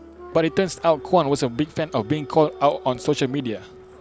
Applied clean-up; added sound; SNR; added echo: none; Applause; 19 dB; none.